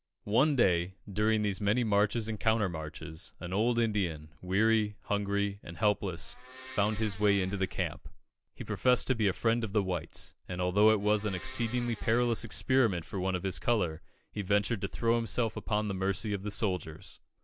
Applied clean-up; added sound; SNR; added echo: none; Domestic sounds, home sounds; 19 dB; none.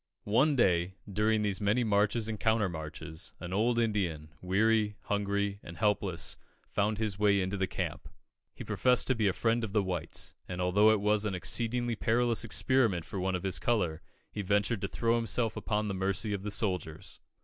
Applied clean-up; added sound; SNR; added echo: none; none; none; none.